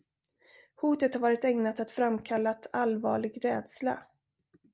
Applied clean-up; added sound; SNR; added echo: none; none; none; none.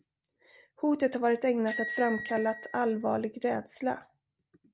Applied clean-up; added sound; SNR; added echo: none; Bicycle bell; 11 dB; none.